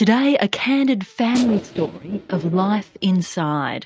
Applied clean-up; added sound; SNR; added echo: neural mask model RNNoise.